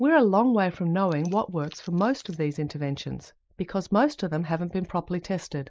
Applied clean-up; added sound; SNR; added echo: neural mask model Resemble Enhance denoiser.